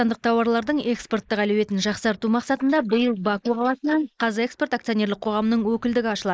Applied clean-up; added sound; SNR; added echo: neural mask model Resemble Enhance denoiser.